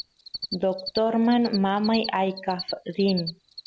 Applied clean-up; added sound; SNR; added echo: none; Cricket; 13 dB; none.